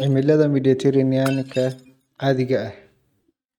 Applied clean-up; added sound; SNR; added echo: neural mask model RNNoise.